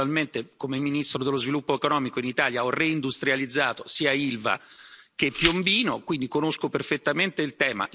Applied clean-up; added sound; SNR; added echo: none; Glass; 2 dB; none.